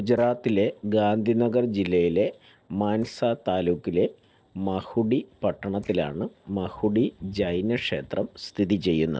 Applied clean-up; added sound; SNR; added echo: neural separator model SepFormer DNS4.